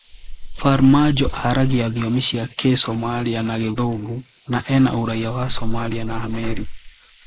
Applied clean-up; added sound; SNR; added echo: neural mask model Resemble Enhance denoiser.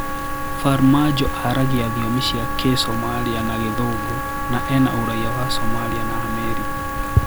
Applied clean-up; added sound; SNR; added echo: none; Rain + Wind instrument, woodwind instrument; 1 dB; none.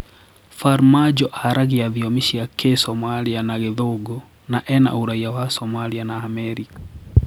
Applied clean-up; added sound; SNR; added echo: none; none; none; none.